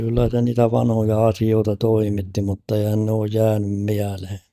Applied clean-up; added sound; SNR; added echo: neural mask model DeepFilterNet 3.